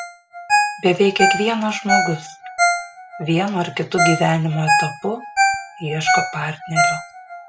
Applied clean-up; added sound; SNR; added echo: none; Ringtone; -1 dB; none.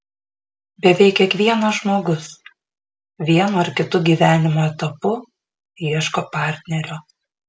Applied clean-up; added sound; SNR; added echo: none; none; none; none.